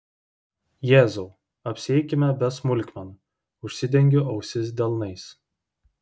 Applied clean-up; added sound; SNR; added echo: none; none; none; none.